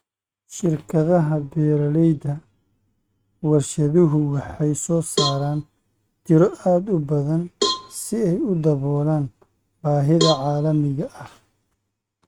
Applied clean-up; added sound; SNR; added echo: neural mask model RNNoise.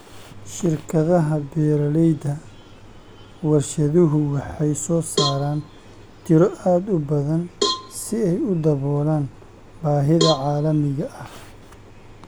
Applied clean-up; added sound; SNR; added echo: none; Cowbell; 9 dB; none.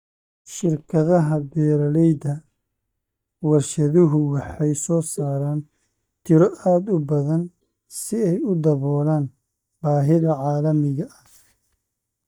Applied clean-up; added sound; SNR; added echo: neural mask model DeepFilterNet 3.